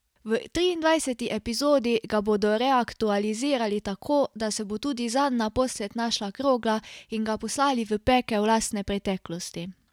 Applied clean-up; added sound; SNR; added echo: none; none; none; none.